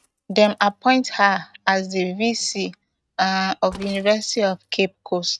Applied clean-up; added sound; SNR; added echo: neural mask model RNNoise.